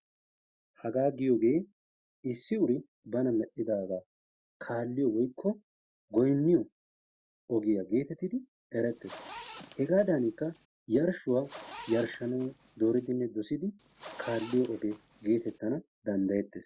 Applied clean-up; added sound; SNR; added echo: none; Zipper (clothing); 16 dB; none.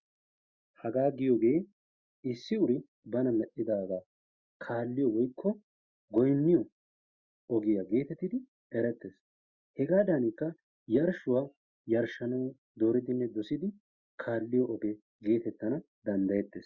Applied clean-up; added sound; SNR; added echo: none; none; none; none.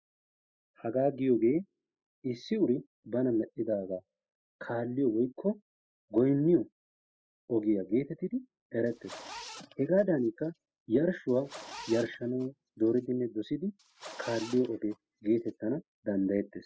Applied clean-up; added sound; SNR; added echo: classical method spectral subtraction.